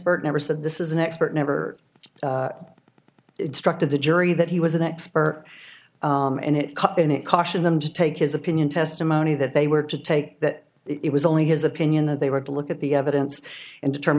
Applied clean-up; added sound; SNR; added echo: none; none; none; none.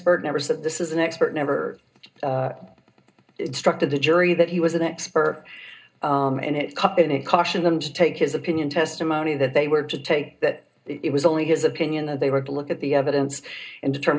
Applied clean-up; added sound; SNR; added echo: none; none; none; reverberation time 0.2 s.